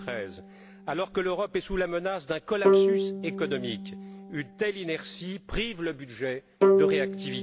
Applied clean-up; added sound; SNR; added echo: none; Bowed string instrument; -3 dB; none.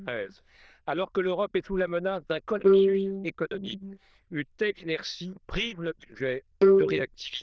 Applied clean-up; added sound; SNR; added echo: neural diffusion model UNIVERSE++.